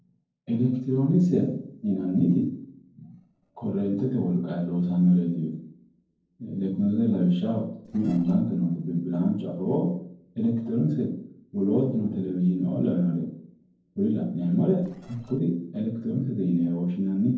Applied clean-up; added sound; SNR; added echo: neural separator model SepFormer DNS4.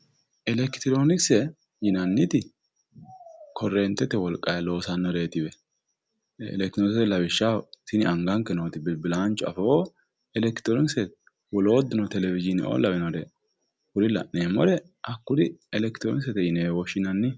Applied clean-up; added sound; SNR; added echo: none; none; none; none.